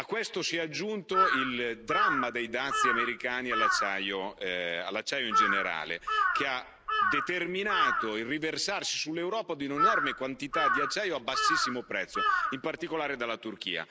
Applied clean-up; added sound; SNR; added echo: none; Bird vocalization, bird call, bird song / Crow; -2 dB; none.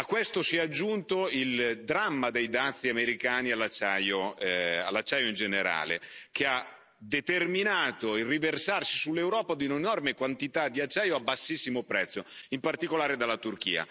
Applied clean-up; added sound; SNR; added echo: none; none; none; none.